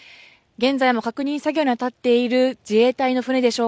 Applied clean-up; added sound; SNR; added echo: none; none; none; none.